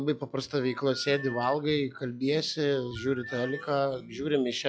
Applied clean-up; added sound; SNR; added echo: classical method log-MMSE.